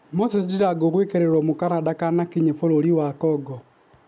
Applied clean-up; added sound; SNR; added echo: none; none; none; none.